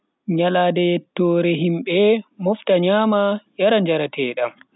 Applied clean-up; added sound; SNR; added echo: none; none; none; none.